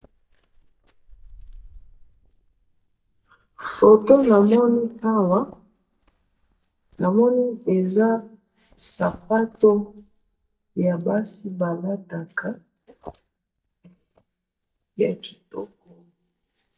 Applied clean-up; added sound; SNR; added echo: neural mask model DeepFilterNet 3.